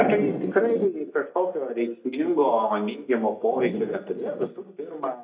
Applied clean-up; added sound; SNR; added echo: neural mask model DeepFilterNet 3.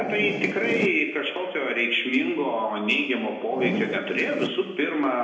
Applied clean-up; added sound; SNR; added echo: none; Zipper (clothing); 9 dB; reverberation time 0.9 s.